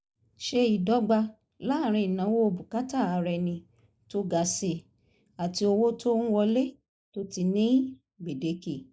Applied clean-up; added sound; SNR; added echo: neural mask model Resemble Enhance denoiser.